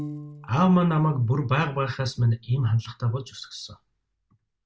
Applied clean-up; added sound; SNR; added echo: none; Piano; 20 dB; none.